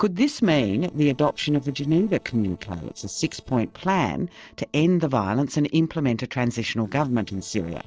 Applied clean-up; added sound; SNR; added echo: neural separator model SepFormer DNS4.